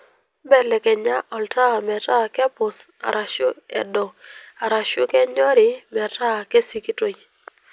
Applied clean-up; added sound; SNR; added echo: none; none; none; none.